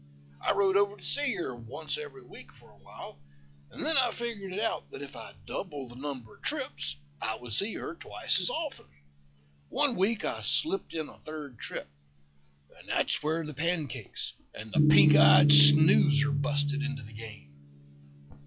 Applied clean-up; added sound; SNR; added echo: classical method log-MMSE.